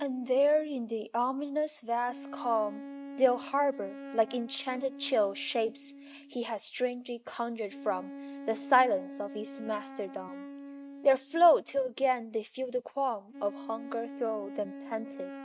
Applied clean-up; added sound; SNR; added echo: neural mask model RNNoise.